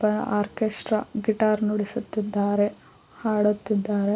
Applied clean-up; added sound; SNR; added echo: none; none; none; none.